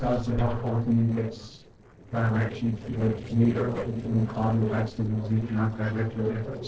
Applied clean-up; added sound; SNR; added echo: neural separator model SepFormer DNS4.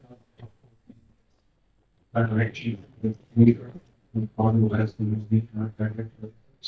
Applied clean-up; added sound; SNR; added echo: neural mask model DeepFilterNet 3.